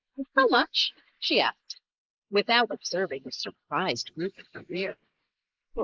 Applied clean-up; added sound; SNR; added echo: neural mask model Resemble Enhance denoiser.